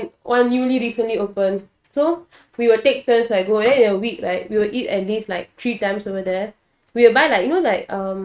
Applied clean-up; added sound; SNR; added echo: neural mask model RNNoise.